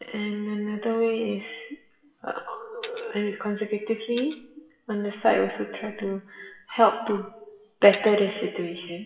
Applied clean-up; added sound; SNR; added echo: classical method WPE with log-MMSE.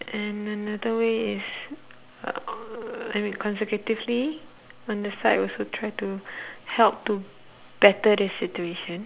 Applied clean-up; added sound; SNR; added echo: none; none; none; none.